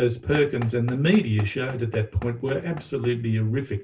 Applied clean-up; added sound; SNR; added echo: none; Knock / Wood; 18 dB; reverberation time 0.2 s.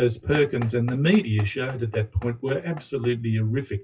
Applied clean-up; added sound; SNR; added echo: classical method WPE with log-MMSE.